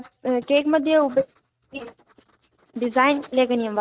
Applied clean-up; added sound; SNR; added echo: neural mask model RNNoise.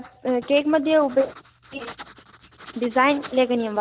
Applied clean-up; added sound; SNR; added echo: none; Writing; 19 dB; none.